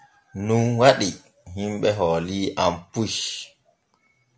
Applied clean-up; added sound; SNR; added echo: none; none; none; none.